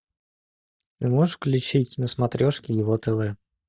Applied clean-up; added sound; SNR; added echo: neural mask model DeepFilterNet 3.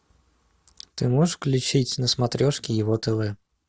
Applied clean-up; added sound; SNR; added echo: none; none; none; none.